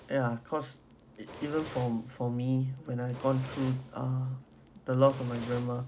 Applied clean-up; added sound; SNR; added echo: none; Fire; 17 dB; none.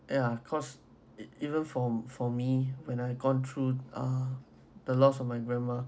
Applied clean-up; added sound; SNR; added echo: none; none; none; none.